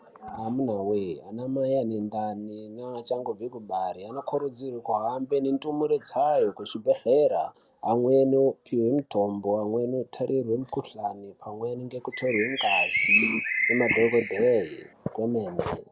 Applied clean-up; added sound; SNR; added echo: none; Bird; 0 dB; none.